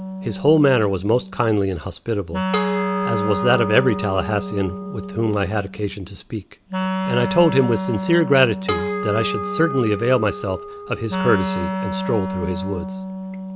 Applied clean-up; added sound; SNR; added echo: none; Harp + Wind instrument, woodwind instrument; 5 dB; none.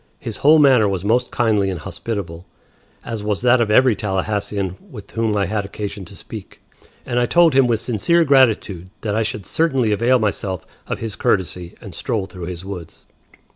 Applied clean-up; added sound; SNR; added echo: none; none; none; none.